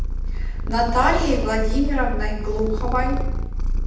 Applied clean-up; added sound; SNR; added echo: none; Purr; -2 dB; reverberation time 0.8 s.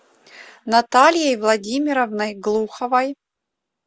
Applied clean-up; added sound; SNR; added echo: none; none; none; none.